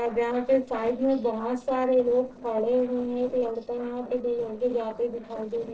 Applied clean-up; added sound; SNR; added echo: neural separator model SepFormer DNS4.